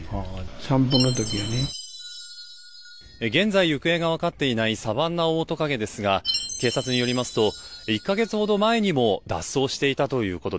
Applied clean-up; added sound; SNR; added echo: none; Chime; 12 dB; none.